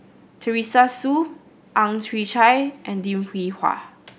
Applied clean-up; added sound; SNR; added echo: none; none; none; none.